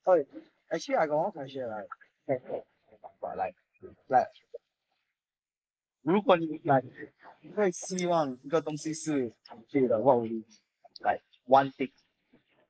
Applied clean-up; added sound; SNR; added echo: neural mask model Resemble Enhance denoiser.